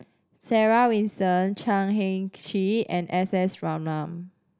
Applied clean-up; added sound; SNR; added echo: none; none; none; none.